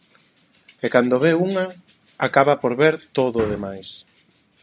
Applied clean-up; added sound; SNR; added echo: none; none; none; none.